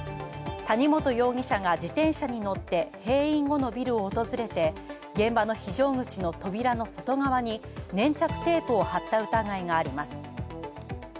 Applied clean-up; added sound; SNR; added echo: none; none; none; none.